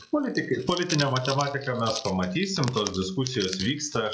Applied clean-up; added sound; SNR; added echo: classical method log-MMSE.